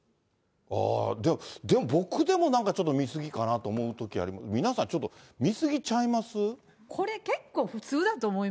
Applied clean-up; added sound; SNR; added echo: none; none; none; none.